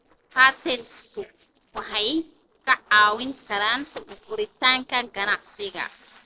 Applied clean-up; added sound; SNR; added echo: neural separator model SepFormer DNS4.